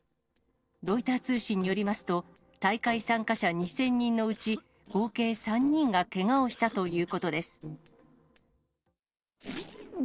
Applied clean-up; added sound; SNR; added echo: neural separator model SepFormer DNS4.